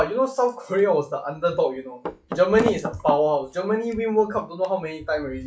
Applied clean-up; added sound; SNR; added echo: classical method log-MMSE.